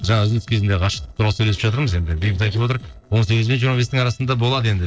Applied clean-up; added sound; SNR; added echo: neural separator model SepFormer DNS4.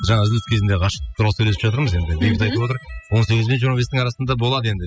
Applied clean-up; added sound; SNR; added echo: classical method spectral subtraction.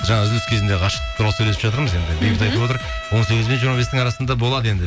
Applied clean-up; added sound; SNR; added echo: none; Bowed string instrument; 13 dB; none.